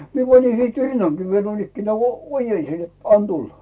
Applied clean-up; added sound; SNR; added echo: none; none; none; none.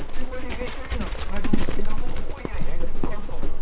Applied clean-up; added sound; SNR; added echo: neural separator model SepFormer WHAM!.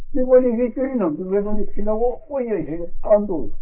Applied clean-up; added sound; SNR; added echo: neural mask model Resemble Enhance denoiser.